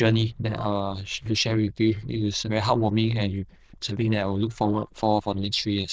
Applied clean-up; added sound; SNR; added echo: neural diffusion model UNIVERSE++.